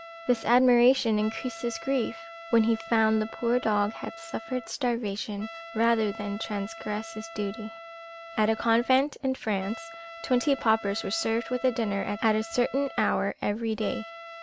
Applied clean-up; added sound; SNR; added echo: none; Trumpet; 16 dB; none.